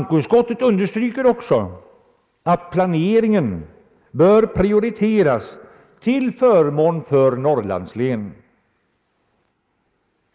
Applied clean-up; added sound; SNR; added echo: neural mask model Resemble Enhance denoiser.